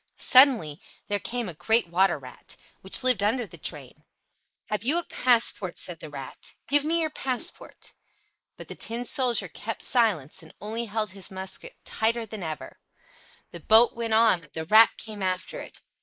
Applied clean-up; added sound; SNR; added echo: neural mask model Resemble Enhance denoiser.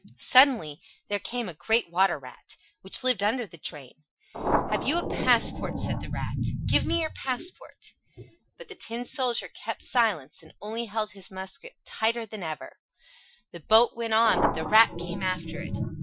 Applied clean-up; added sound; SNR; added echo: classical method Wiener filter.